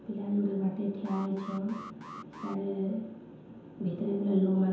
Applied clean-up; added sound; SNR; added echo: none; Alarm; 15 dB; reverberation time 0.9 s.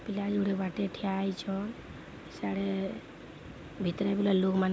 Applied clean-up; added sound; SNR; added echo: none; none; none; none.